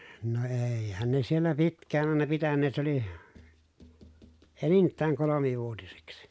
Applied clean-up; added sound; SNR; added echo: none; none; none; none.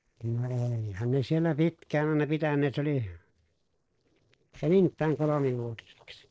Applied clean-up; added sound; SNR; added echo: neural separator model SepFormer DNS4.